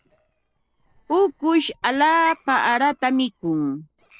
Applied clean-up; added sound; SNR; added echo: neural separator model SepFormer DNS4.